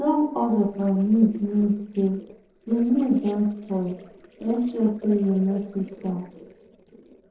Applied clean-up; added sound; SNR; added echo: neural separator model SepFormer DNS4.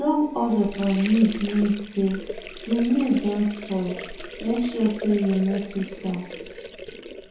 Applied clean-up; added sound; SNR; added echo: none; Sink (filling or washing) / Water; 12 dB; reverberation time 2.6 s.